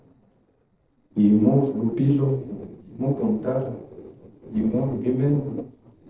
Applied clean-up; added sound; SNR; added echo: neural separator model SepFormer DNS4.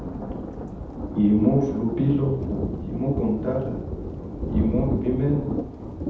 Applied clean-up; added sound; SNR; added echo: none; Thunder; 5 dB; reverberation time 0.8 s.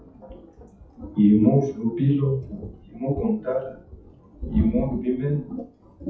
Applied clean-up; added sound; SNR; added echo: classical method WPE with log-MMSE.